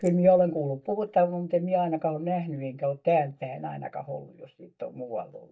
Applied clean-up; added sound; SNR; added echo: neural mask model DeepFilterNet 3.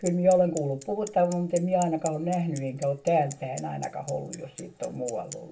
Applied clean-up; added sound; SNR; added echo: none; Bicycle; 18 dB; reverberation time 0.2 s.